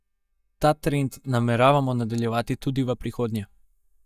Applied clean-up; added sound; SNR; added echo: neural mask model DeepFilterNet 3.